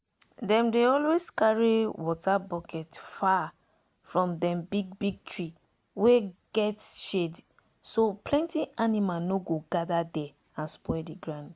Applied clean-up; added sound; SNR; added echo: none; none; none; none.